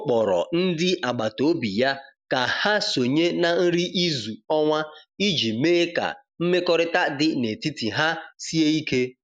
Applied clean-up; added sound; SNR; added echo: none; none; none; none.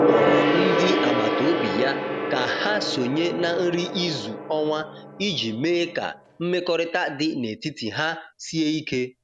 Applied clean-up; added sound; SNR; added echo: none; Gong; 1 dB; none.